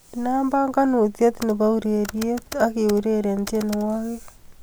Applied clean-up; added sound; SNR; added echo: none; Computer keyboard; 19 dB; none.